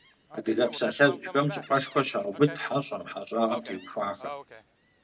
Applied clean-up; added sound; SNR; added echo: none; Gull, seagull; 15 dB; none.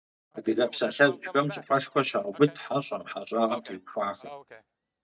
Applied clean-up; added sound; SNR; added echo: neural mask model DeepFilterNet 3.